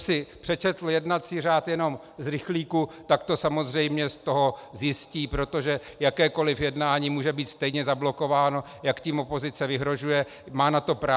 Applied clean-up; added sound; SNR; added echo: none; none; none; none.